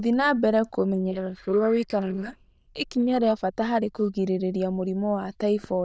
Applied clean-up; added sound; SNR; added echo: neural diffusion model UNIVERSE++.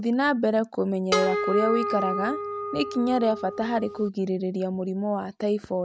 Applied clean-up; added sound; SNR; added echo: none; Harp; 3 dB; none.